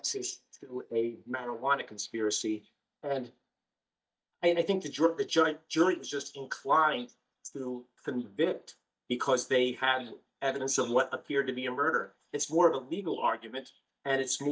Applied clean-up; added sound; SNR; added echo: neural mask model DeepFilterNet 3.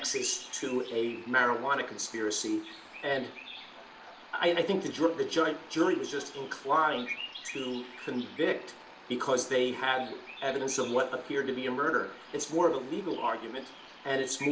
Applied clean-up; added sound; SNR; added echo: none; Bird vocalization, bird call, bird song; 15 dB; reverberation time 0.7 s.